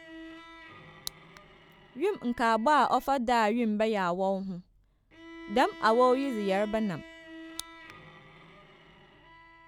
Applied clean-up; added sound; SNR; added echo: none; Bowed string instrument; 19 dB; none.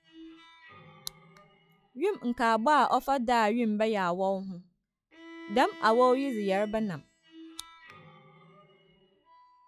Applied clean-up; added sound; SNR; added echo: classical method log-MMSE.